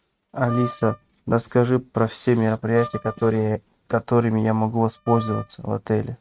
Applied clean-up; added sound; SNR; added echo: neural mask model RNNoise.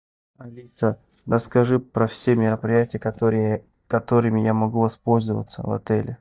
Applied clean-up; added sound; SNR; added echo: neural mask model DeepFilterNet 3.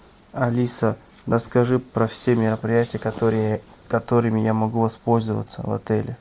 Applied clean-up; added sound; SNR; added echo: none; none; none; none.